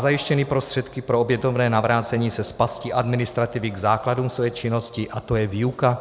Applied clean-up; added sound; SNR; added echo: none; none; none; none.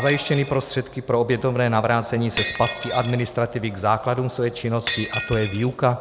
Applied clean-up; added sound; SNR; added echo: none; Shatter; 12 dB; none.